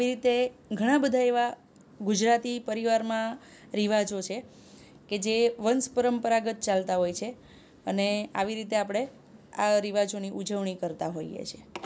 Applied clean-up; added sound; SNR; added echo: none; none; none; none.